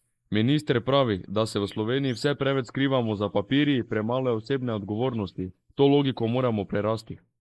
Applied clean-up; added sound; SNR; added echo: neural mask model Resemble Enhance denoiser.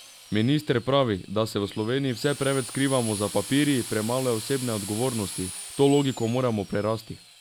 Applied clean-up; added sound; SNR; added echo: none; Drill; 14 dB; none.